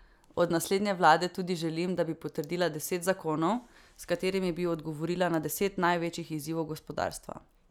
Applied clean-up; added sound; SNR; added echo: none; none; none; none.